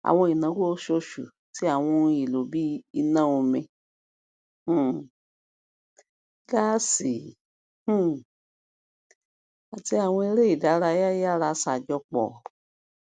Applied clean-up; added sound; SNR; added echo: none; none; none; none.